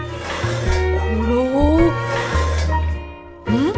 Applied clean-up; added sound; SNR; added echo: none; Dishes, pots, and pans; 13 dB; reverberation time 0.2 s.